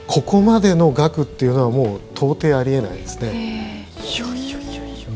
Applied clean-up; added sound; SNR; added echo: none; none; none; none.